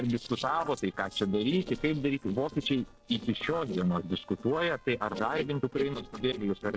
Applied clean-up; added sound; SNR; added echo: neural separator model SepFormer DNS4.